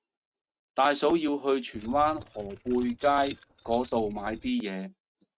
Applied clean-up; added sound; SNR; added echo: neural mask model RNNoise.